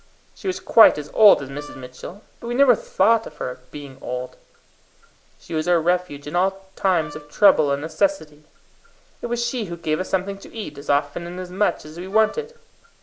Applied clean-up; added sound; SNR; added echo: none; Wind instrument, woodwind instrument; 17 dB; none.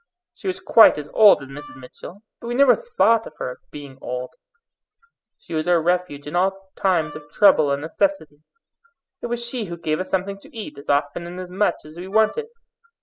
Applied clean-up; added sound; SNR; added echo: classical method spectral subtraction.